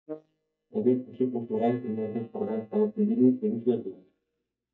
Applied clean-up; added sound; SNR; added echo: neural mask model DeepFilterNet 3.